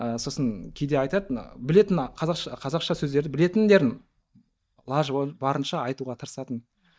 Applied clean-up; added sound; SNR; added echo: neural mask model DeepFilterNet 3.